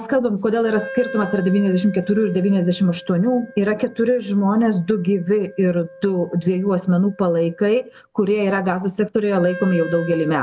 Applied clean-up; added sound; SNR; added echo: none; Wind instrument, woodwind instrument; 17 dB; none.